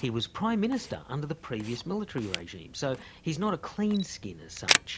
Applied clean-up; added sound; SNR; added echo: none; Camera; 4 dB; none.